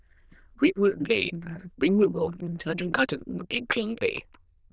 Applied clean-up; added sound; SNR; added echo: neural diffusion model UNIVERSE++.